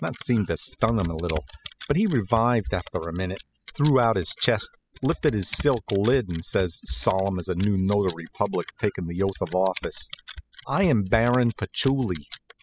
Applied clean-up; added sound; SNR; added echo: classical method spectral subtraction.